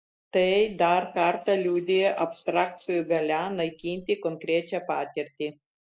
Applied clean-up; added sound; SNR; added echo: neural mask model Resemble Enhance denoiser.